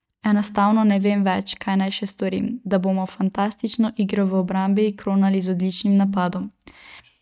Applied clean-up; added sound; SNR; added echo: neural mask model DeepFilterNet 3.